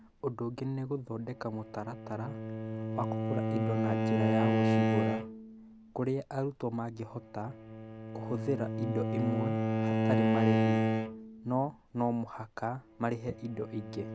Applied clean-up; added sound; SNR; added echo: none; Bowed string instrument; -3 dB; none.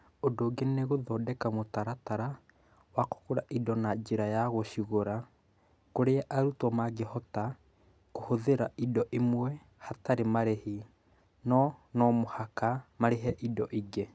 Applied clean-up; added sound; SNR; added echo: none; none; none; none.